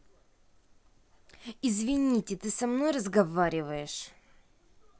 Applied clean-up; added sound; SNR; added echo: none; none; none; none.